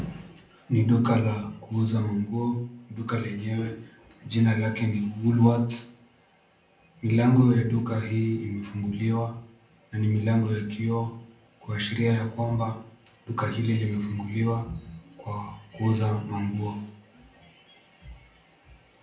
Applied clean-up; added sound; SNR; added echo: none; none; none; reverberation time 0.6 s.